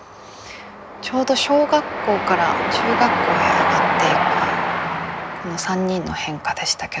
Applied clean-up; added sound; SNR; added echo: none; Train; -1 dB; none.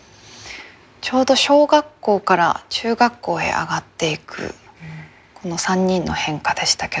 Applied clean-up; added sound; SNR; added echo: none; none; none; none.